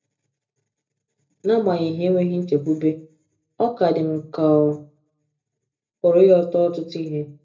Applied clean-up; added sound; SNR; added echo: none; none; none; reverberation time 0.3 s.